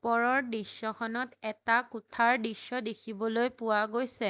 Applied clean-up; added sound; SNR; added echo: none; none; none; none.